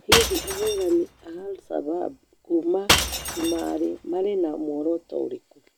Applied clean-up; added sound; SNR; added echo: none; Shatter / Crushing; 2 dB; none.